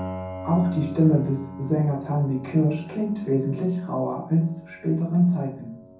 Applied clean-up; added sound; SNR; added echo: none; Piano; 15 dB; reverberation time 0.6 s.